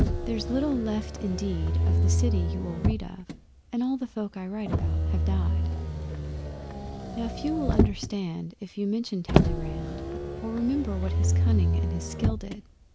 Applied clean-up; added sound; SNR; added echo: none; Motor vehicle (road); -5 dB; none.